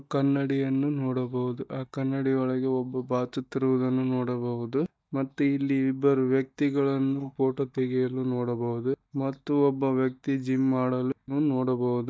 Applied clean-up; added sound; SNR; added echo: neural mask model DeepFilterNet 3.